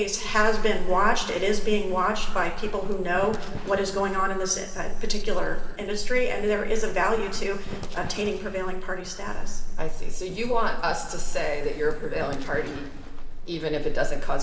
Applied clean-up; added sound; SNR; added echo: none; Livestock, farm animals, working animals; -2 dB; reverberation time 2.9 s.